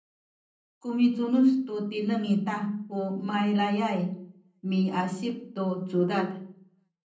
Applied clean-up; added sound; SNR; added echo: none; none; none; reverberation time 0.6 s.